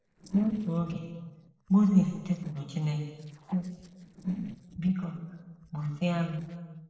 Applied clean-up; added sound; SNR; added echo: neural separator model SepFormer DNS4.